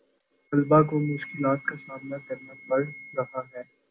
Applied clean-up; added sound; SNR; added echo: none; Wind instrument, woodwind instrument; 20 dB; none.